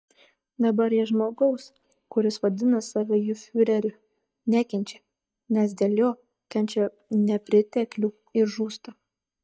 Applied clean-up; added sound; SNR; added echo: neural mask model DeepFilterNet 3.